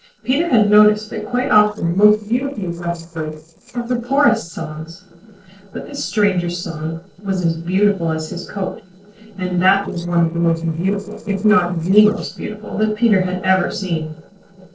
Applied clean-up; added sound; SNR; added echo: neural separator model SepFormer DNS4.